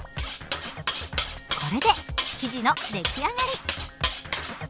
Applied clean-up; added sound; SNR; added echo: none; Cutlery, silverware; 4 dB; none.